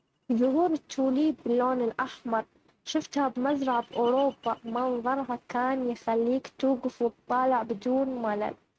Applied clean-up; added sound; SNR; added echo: neural mask model RNNoise.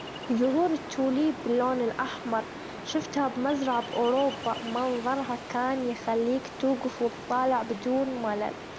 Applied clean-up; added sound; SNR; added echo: none; Ocean; 11 dB; none.